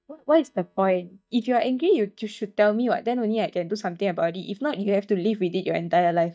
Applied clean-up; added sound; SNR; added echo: neural mask model DeepFilterNet 3.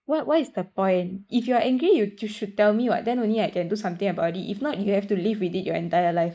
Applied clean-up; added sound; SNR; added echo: neural mask model Resemble Enhance denoiser.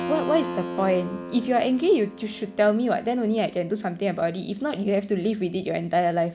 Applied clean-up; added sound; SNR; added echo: none; Keyboard (musical); 12 dB; none.